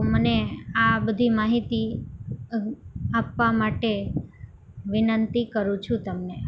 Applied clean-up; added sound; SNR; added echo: none; none; none; none.